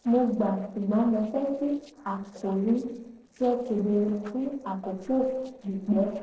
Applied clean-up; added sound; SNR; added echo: neural separator model SepFormer DNS4.